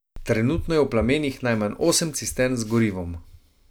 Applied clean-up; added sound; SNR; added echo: none; none; none; none.